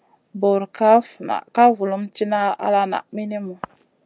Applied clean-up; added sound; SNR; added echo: none; none; none; none.